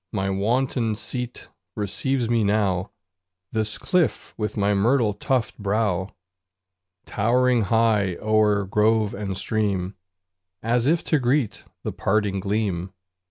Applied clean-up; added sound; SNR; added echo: none; none; none; none.